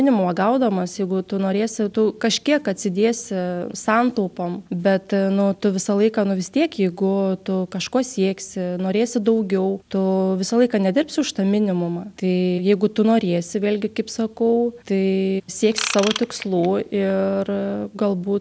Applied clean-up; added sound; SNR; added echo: none; Ratchet, pawl / Tools; 10 dB; none.